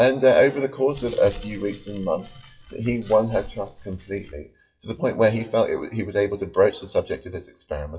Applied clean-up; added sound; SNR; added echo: classical method WPE with log-MMSE.